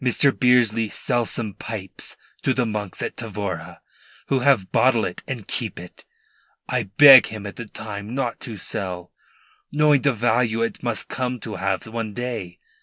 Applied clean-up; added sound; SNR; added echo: none; none; none; none.